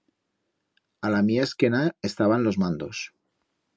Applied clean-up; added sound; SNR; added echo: none; none; none; none.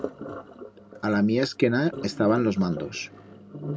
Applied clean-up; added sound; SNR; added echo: none; Sink (filling or washing); 12 dB; none.